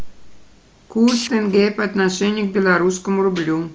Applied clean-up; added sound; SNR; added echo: none; Tools; 12 dB; none.